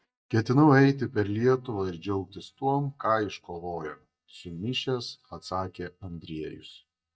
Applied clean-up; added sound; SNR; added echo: neural mask model DeepFilterNet 3.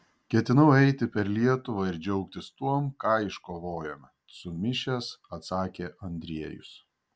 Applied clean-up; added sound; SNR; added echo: none; none; none; none.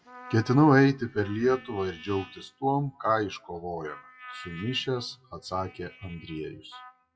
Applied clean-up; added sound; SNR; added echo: classical method WPE with log-MMSE.